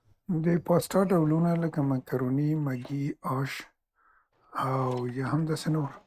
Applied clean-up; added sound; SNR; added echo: neural mask model RNNoise.